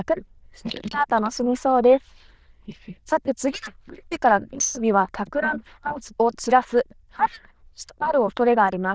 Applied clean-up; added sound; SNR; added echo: neural diffusion model UNIVERSE++.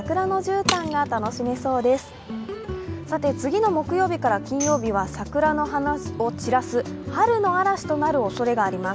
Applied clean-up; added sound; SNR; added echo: none; Tambourine + Shatter; 13 dB; none.